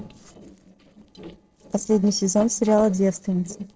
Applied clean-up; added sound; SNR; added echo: neural separator model SepFormer DNS4.